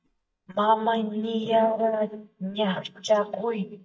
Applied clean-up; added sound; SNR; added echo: neural mask model DeepFilterNet 3.